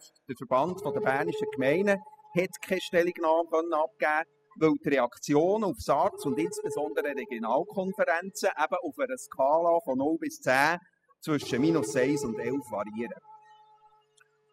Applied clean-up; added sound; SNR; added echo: classical method spectral subtraction.